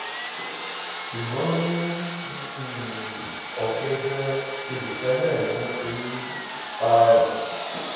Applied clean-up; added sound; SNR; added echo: none; Sawing; 5 dB; reverberation time 1.2 s.